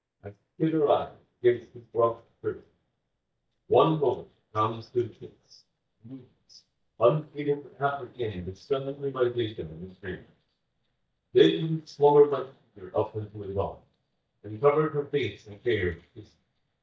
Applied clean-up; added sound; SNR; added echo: neural mask model DeepFilterNet 3.